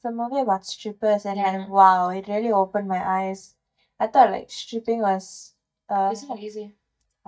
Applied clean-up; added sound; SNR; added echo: neural mask model DeepFilterNet 3.